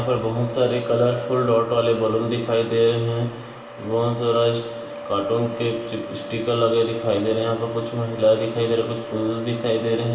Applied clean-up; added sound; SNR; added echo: none; none; none; reverberation time 1.2 s.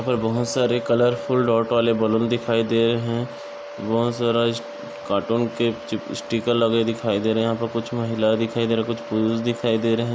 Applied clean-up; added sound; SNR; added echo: none; none; none; none.